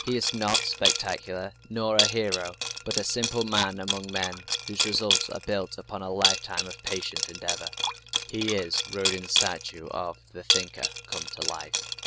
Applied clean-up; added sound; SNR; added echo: none; Liquid; -1 dB; none.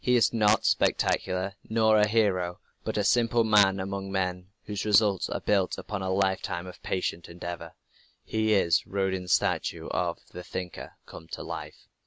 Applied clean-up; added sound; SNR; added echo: none; none; none; none.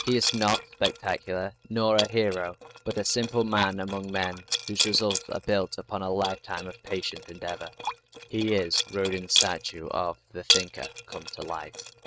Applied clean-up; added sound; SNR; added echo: neural mask model RNNoise.